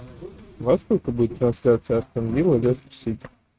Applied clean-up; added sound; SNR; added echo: neural mask model RNNoise.